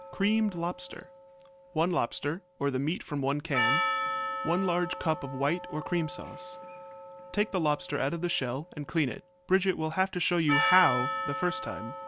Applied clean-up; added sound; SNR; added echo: none; Percussion; 5 dB; none.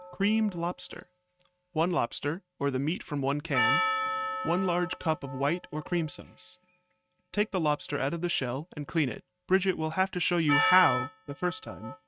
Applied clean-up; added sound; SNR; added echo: neural mask model RNNoise.